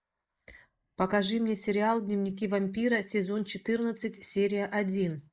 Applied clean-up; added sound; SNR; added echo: neural mask model Resemble Enhance denoiser.